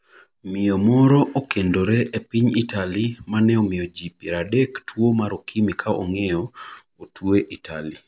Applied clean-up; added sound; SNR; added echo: none; none; none; none.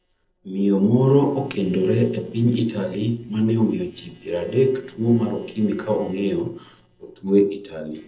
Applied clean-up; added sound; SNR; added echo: neural separator model SepFormer DNS4.